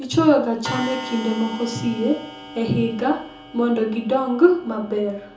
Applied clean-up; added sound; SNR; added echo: none; Clock; 15 dB; reverberation time 0.5 s.